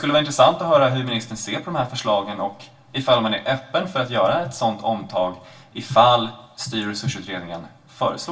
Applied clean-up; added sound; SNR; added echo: none; none; none; reverberation time 0.2 s.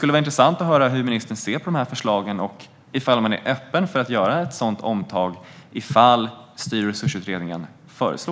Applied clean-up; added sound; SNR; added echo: none; none; none; none.